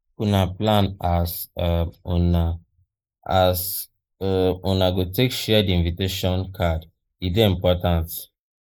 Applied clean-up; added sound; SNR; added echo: neural mask model Resemble Enhance denoiser.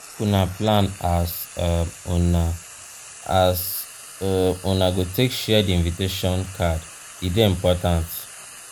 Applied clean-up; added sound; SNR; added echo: none; Frying (food); 18 dB; none.